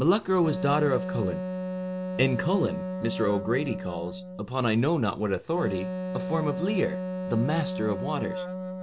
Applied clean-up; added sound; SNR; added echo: none; Wind instrument, woodwind instrument; 5 dB; none.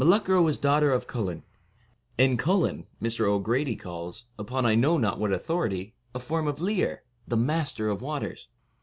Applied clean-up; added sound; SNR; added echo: none; none; none; none.